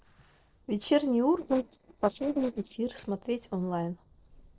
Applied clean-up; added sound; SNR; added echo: neural separator model SepFormer DNS4.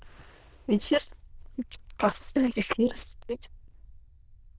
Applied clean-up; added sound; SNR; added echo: neural diffusion model UNIVERSE++.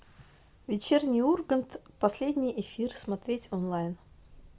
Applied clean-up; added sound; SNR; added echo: none; none; none; none.